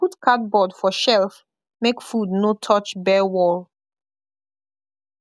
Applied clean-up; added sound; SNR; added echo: none; none; none; none.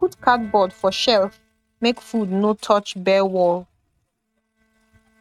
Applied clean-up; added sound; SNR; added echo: neural mask model RNNoise.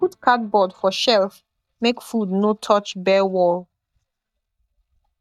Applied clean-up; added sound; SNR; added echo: neural mask model DeepFilterNet 3.